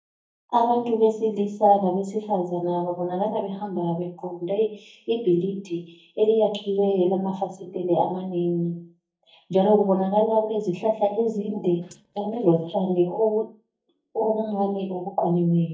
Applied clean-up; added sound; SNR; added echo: neural mask model DeepFilterNet 3.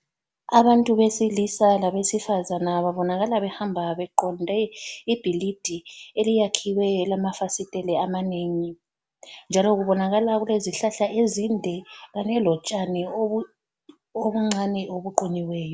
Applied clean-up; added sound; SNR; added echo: none; none; none; none.